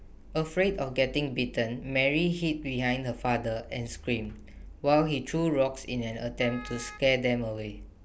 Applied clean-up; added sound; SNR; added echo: none; Wind instrument, woodwind instrument; 18 dB; none.